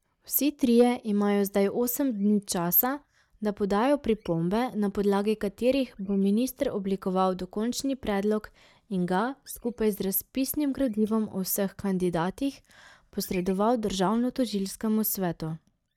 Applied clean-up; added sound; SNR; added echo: neural mask model DeepFilterNet 3.